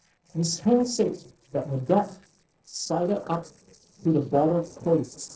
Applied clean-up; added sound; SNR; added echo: neural separator model SepFormer DNS4.